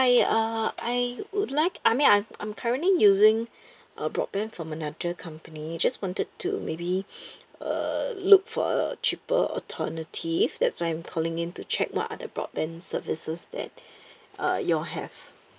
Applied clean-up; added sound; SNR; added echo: none; none; none; none.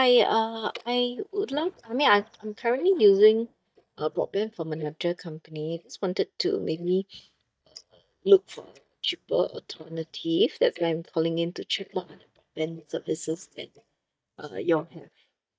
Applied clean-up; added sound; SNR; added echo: neural mask model DeepFilterNet 3.